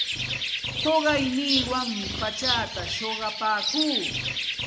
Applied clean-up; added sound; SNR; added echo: none; Bird; 1 dB; none.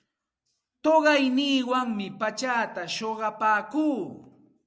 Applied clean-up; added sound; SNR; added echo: none; none; none; none.